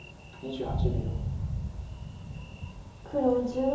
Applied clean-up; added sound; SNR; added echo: none; Thunder; 1 dB; reverberation time 2.8 s.